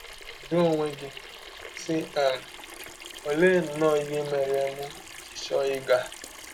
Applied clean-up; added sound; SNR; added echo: none; Sink (filling or washing) / Water tap, faucet; 15 dB; none.